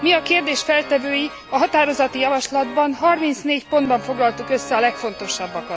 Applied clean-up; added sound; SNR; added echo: none; Organ; 15 dB; none.